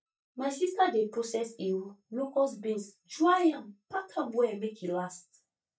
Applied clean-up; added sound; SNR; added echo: neural mask model DeepFilterNet 3.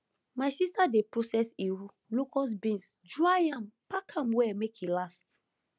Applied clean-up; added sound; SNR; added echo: none; none; none; none.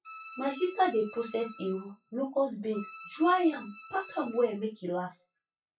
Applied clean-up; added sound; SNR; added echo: classical method WPE with log-MMSE.